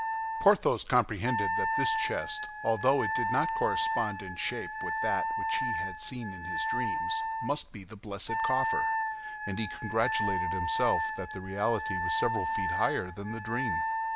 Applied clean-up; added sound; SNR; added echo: none; Wind instrument, woodwind instrument; 0 dB; none.